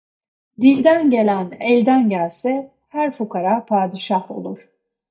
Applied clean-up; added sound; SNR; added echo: neural mask model DeepFilterNet 3.